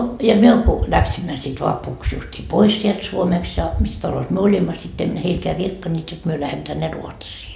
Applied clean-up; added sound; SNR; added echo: none; none; none; none.